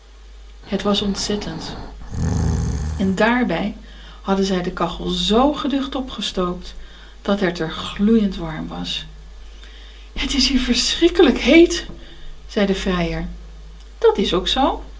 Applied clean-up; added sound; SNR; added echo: none; Breathing; 5 dB; reverberation time 0.2 s.